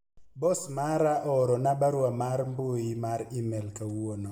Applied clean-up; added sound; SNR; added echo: none; none; none; reverberation time 1.1 s.